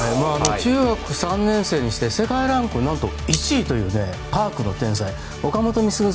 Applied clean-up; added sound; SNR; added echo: none; Cutlery, silverware; 13 dB; none.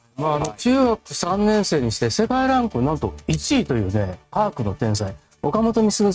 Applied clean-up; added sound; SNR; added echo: neural mask model RNNoise.